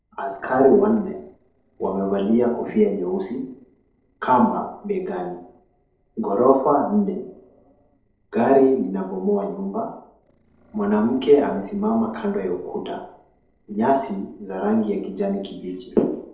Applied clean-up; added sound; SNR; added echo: neural separator model SepFormer DNS4.